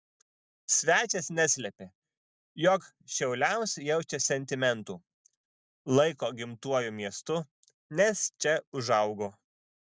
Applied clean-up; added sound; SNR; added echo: none; none; none; none.